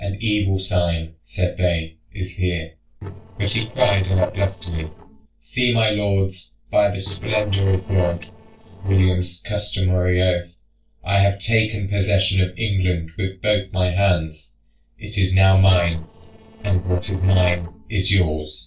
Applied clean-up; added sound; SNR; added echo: neural separator model SepFormer DNS4.